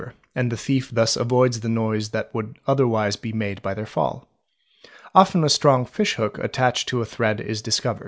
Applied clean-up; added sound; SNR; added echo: none; none; none; none.